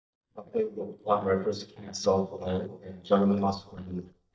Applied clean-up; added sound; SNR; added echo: neural mask model DeepFilterNet 3.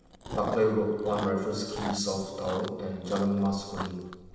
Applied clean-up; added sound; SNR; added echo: none; Chewing, mastication; 10 dB; reverberation time 1.2 s.